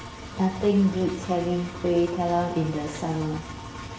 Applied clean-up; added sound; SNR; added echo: none; Engine; 12 dB; reverberation time 0.7 s.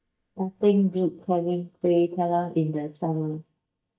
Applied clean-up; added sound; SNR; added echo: neural mask model DeepFilterNet 3.